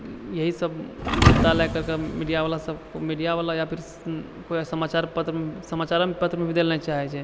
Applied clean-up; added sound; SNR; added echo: none; Thump, thud; -1 dB; none.